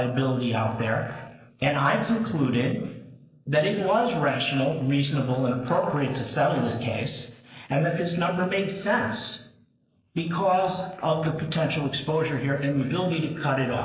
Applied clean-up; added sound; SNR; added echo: neural mask model Resemble Enhance denoiser.